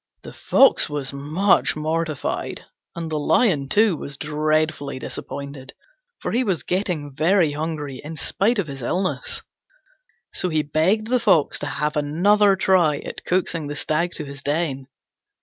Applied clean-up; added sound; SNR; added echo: none; none; none; none.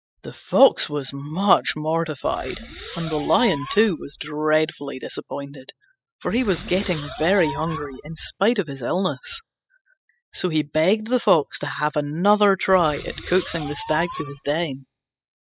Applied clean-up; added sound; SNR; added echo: classical method spectral subtraction.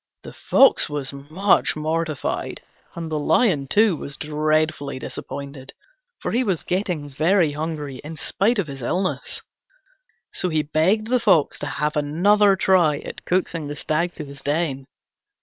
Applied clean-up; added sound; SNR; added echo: neural separator model SepFormer WHAM!.